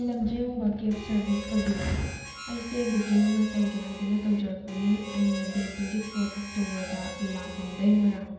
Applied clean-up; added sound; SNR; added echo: none; Harmonica; 13 dB; reverberation time 0.8 s.